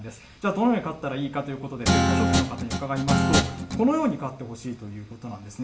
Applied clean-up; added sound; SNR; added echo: none; Guitar; -4 dB; reverberation time 0.4 s.